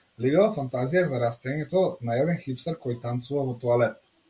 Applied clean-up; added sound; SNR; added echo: none; none; none; none.